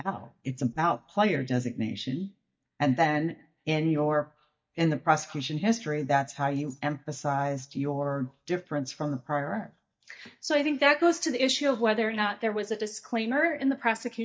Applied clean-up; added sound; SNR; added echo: neural mask model DeepFilterNet 3.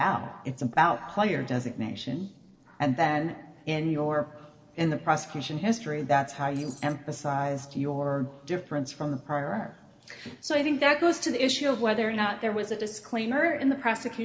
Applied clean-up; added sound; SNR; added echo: neural separator model SepFormer DNS4.